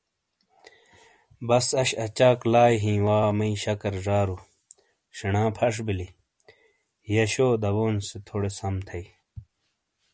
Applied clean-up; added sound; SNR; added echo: none; none; none; none.